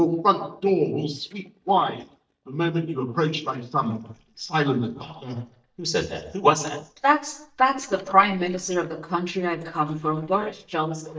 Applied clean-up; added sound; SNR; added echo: neural mask model DeepFilterNet 3.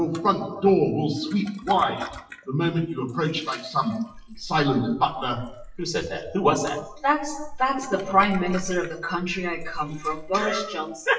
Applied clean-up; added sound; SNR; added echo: classical method WPE with log-MMSE.